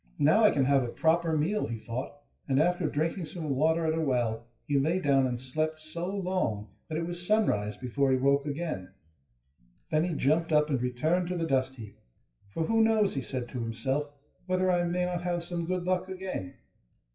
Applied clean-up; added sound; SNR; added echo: classical method WPE with log-MMSE.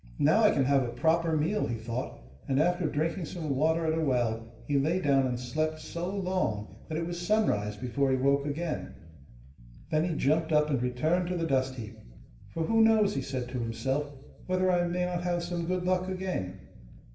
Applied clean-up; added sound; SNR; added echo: none; Bass guitar; 18 dB; reverberation time 0.9 s.